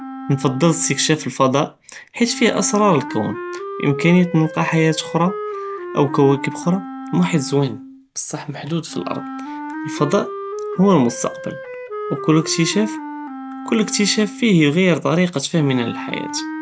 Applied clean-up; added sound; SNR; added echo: none; Wind instrument, woodwind instrument; 11 dB; none.